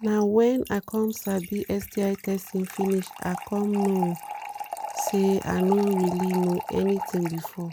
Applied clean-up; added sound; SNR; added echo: none; Fill (with liquid) / Trickle, dribble; 11 dB; none.